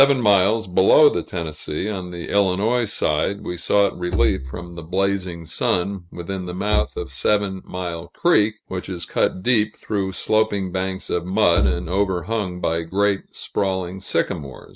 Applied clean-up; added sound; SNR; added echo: neural mask model RNNoise.